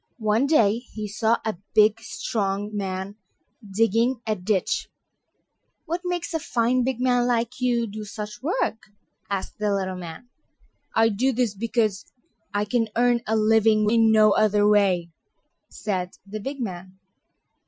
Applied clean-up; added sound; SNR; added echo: classical method Wiener filter.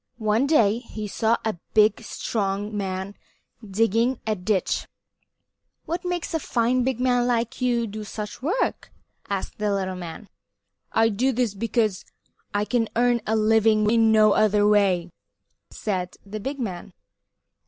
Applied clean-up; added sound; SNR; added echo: none; none; none; none.